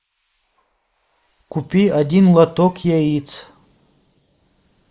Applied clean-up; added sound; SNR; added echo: neural mask model Resemble Enhance denoiser.